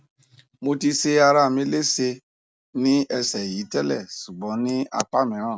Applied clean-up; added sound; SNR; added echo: none; none; none; none.